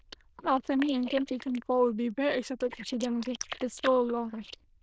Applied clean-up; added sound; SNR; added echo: neural diffusion model UNIVERSE++.